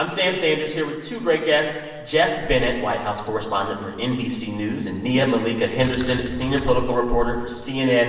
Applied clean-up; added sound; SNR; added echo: none; Keys jangling; 6 dB; reverberation time 1.1 s.